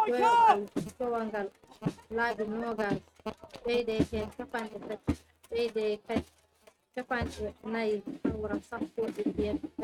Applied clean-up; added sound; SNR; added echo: neural mask model RNNoise.